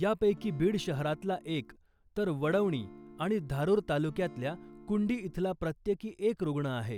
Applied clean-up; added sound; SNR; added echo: none; Acoustic guitar / Strum; 19 dB; none.